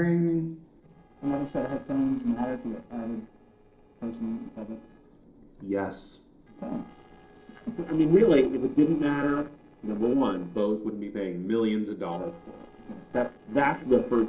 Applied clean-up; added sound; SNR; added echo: neural separator model SepFormer DNS4.